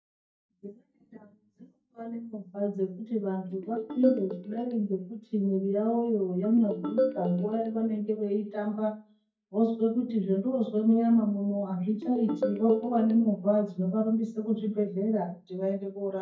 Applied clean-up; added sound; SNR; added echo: neural mask model DeepFilterNet 3.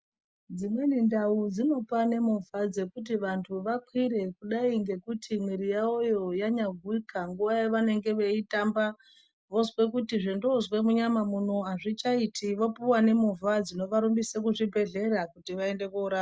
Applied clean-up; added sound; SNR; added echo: none; none; none; none.